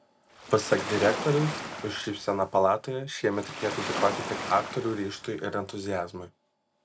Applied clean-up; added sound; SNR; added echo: none; Waves, surf; 8 dB; none.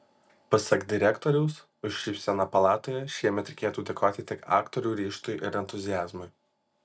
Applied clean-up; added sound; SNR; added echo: none; none; none; none.